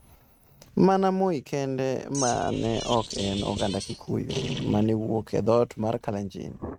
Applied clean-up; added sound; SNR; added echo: neural mask model RNNoise.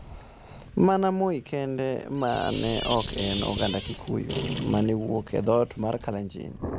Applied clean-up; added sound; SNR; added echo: none; Sink (filling or washing); 6 dB; none.